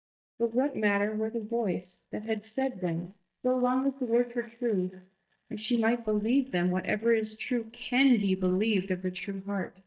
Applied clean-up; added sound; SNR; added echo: neural mask model DeepFilterNet 3.